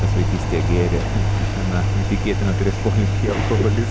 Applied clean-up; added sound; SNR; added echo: none; Engine; -4 dB; none.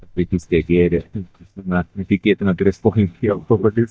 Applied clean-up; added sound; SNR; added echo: neural mask model DeepFilterNet 3.